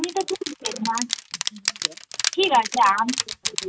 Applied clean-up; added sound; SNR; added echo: none; Crushing; 5 dB; none.